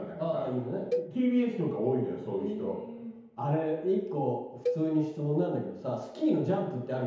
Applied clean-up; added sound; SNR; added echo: none; Cowbell; 9 dB; reverberation time 1.0 s.